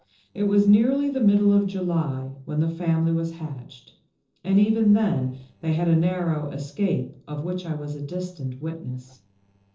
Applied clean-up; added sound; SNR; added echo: neural separator model SepFormer DNS4.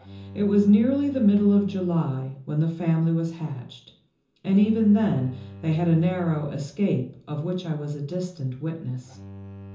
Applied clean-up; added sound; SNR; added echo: none; Bowed string instrument; 20 dB; reverberation time 0.6 s.